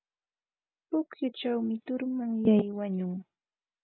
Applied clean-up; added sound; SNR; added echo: none; none; none; none.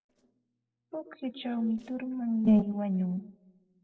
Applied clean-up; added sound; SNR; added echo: neural separator model SepFormer DNS4.